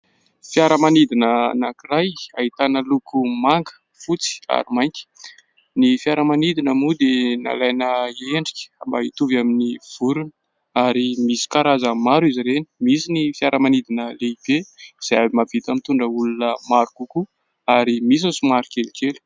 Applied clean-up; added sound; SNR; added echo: none; none; none; none.